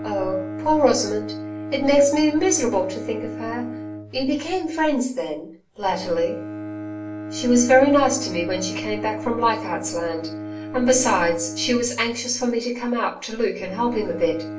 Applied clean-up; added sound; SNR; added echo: none; Bowed string instrument; 10 dB; reverberation time 0.3 s.